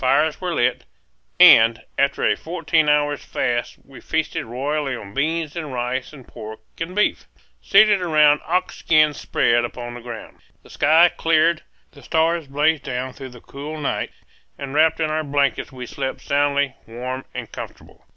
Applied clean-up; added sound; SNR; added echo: none; none; none; none.